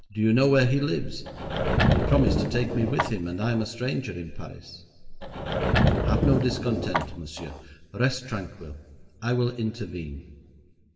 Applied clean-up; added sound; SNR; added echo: none; Sliding door / Wood; -2 dB; reverberation time 1.7 s.